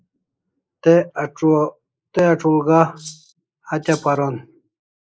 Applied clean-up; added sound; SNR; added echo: neural mask model Resemble Enhance denoiser.